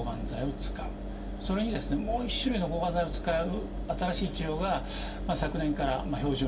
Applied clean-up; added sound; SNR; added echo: none; Engine; 4 dB; reverberation time 0.2 s.